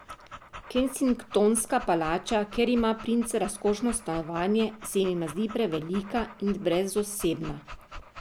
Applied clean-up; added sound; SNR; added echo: none; Dog; 16 dB; none.